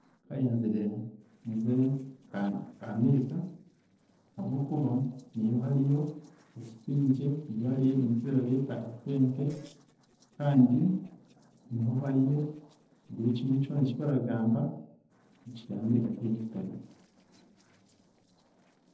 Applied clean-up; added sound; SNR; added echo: neural separator model SepFormer DNS4.